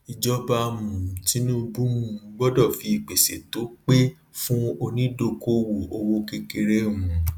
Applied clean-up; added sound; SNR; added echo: none; none; none; none.